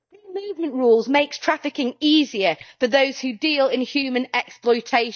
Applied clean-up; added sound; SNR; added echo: neural mask model DeepFilterNet 3.